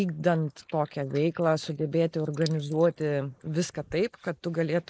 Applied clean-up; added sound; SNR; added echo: neural mask model Resemble Enhance denoiser.